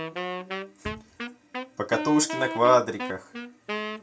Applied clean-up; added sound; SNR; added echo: none; Wind instrument, woodwind instrument; 7 dB; reverberation time 0.2 s.